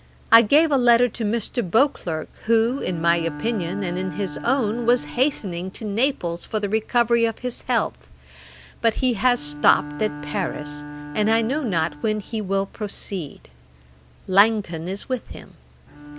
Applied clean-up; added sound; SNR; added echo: none; Bowed string instrument; 15 dB; none.